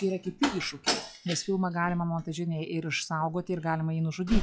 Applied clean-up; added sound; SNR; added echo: classical method log-MMSE.